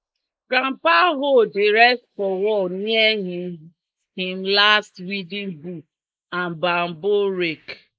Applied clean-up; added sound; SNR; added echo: neural mask model Resemble Enhance denoiser.